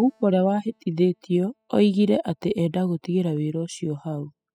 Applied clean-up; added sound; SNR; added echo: classical method spectral subtraction.